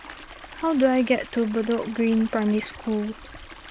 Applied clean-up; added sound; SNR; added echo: none; Stream; 17 dB; none.